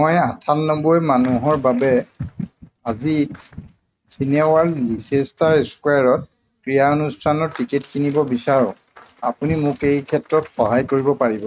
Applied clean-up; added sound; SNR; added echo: neural mask model RNNoise.